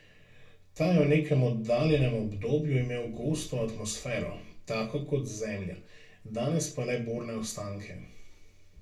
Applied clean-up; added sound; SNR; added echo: none; none; none; reverberation time 0.3 s.